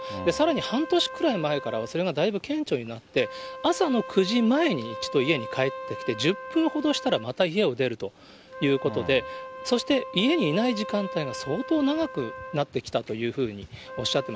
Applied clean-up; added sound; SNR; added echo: none; Wind instrument, woodwind instrument; 13 dB; none.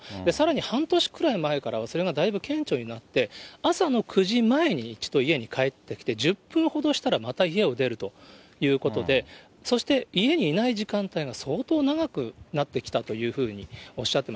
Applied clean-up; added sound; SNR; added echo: none; none; none; none.